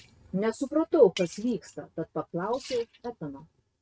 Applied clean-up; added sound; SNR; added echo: neural mask model RNNoise.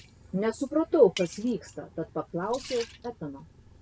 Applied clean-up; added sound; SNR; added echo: none; Liquid; 18 dB; none.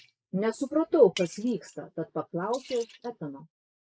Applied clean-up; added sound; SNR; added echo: neural mask model Resemble Enhance denoiser.